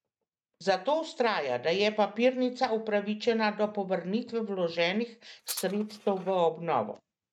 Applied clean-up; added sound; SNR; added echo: neural mask model RNNoise.